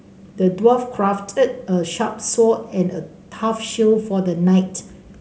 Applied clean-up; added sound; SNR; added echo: none; none; none; none.